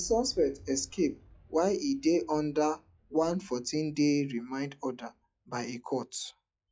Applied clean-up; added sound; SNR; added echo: classical method log-MMSE.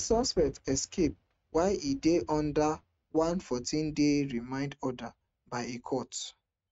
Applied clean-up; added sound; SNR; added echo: neural mask model RNNoise.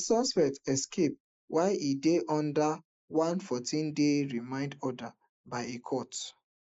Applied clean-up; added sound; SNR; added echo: neural mask model Resemble Enhance denoiser.